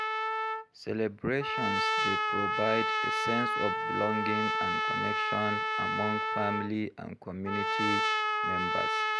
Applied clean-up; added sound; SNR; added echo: none; Trumpet; -4 dB; none.